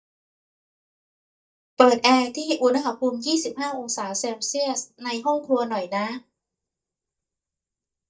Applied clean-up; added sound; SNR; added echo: neural mask model DeepFilterNet 3.